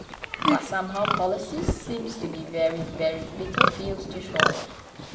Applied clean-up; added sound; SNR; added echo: none; Livestock, farm animals, working animals; -2 dB; reverberation time 1.9 s.